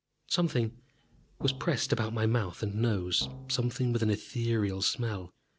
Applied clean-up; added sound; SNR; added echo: none; Drum; 16 dB; none.